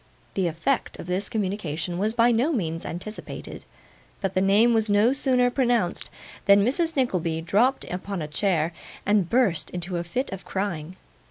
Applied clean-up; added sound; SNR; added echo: none; none; none; none.